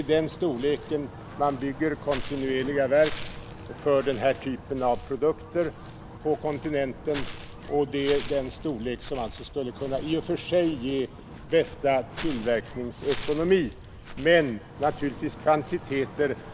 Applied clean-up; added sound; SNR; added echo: none; Wind + Walk, footsteps / Bird; 11 dB; none.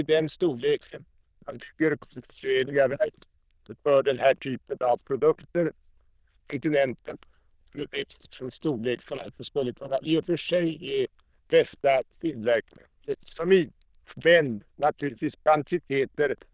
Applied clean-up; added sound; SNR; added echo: neural diffusion model UNIVERSE++.